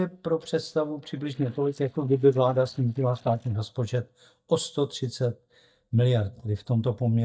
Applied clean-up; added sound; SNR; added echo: neural mask model DeepFilterNet 3.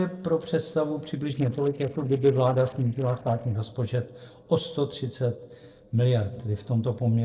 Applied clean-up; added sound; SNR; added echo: neural separator model SepFormer DNS4.